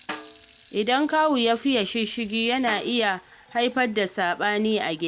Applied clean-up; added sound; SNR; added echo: none; Snare drum + Fill (with liquid) / Sink (filling or washing); 19 dB; none.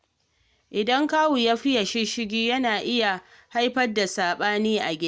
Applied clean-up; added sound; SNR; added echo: none; none; none; none.